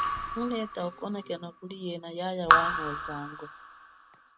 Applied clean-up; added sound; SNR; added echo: none; Raindrop / Drip; -5 dB; none.